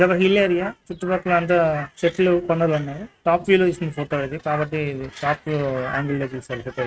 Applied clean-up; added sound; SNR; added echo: neural mask model RNNoise.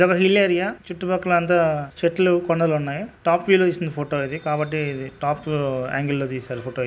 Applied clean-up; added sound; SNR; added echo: none; none; none; none.